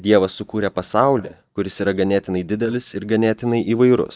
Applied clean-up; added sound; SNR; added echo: neural mask model DeepFilterNet 3.